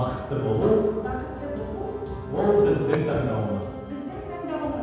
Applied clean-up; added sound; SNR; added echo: none; Fireworks; 18 dB; reverberation time 1.2 s.